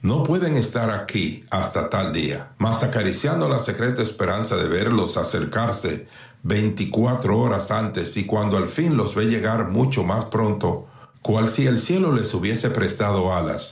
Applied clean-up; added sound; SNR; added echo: none; none; none; none.